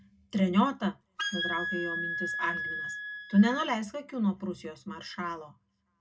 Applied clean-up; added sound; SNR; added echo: none; Wind instrument, woodwind instrument; 4 dB; reverberation time 0.2 s.